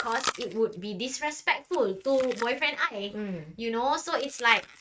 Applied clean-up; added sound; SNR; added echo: neural mask model RNNoise.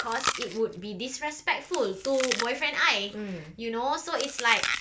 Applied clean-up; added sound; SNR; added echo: none; Chewing, mastication; 7 dB; none.